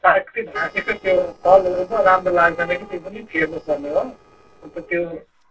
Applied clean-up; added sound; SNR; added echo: neural separator model SepFormer DNS4.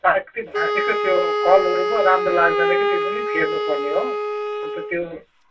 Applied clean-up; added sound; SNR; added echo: none; Wind instrument, woodwind instrument; 0 dB; reverberation time 0.1 s.